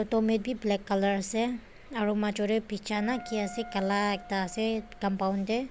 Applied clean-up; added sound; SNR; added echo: none; Wind instrument, woodwind instrument; 18 dB; none.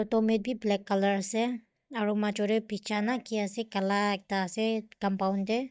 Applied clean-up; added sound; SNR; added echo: neural mask model DeepFilterNet 3.